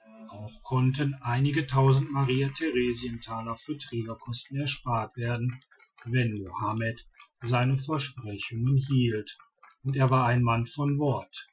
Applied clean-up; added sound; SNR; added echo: classical method Wiener filter.